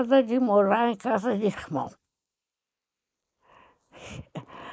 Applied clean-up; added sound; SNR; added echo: neural mask model Resemble Enhance denoiser.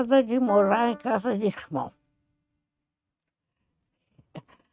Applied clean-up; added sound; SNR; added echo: neural mask model RNNoise.